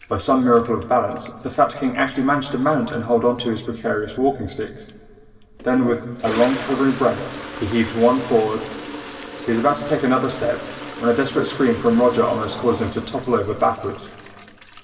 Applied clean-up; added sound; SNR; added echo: none; Toilet flush; 15 dB; reverberation time 2.1 s.